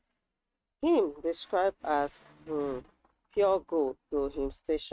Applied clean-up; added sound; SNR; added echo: neural mask model RNNoise.